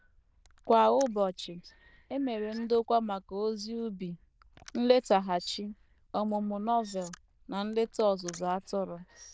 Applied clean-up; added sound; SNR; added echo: neural diffusion model UNIVERSE++.